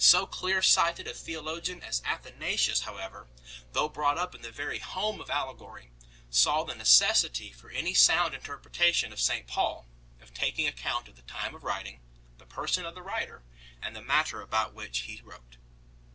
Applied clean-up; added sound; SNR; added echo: none; none; none; none.